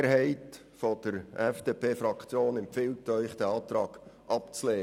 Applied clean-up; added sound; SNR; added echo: none; none; none; none.